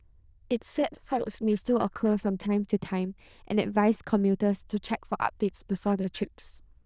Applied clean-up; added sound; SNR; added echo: neural diffusion model UNIVERSE++.